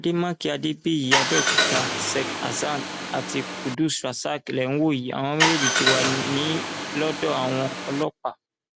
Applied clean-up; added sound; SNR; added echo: none; Car; -1 dB; none.